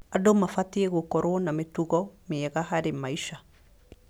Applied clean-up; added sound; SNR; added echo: none; none; none; none.